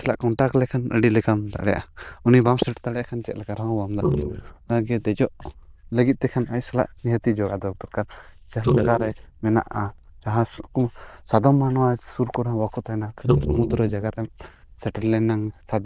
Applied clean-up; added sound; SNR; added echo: neural diffusion model UNIVERSE++.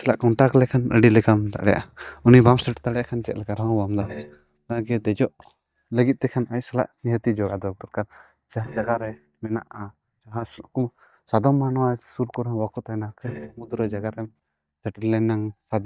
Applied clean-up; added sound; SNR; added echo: neural mask model DeepFilterNet 3.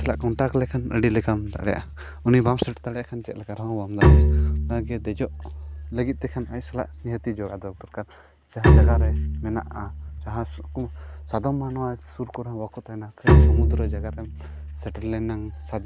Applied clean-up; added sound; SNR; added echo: none; Bowed string instrument; -4 dB; none.